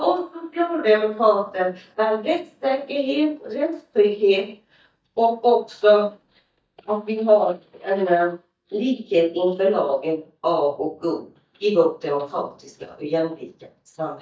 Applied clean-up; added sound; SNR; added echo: neural mask model DeepFilterNet 3.